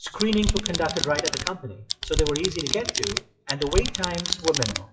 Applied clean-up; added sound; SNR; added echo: classical method WPE with log-MMSE.